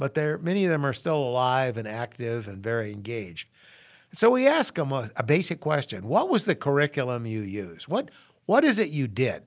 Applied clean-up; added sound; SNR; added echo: none; none; none; none.